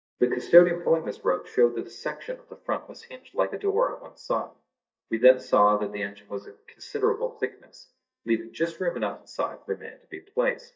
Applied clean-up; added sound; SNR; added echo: neural mask model DeepFilterNet 3.